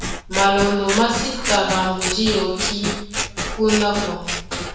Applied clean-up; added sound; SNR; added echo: none; Scissors; 5 dB; reverberation time 0.9 s.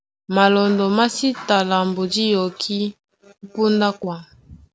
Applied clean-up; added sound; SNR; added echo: none; none; none; none.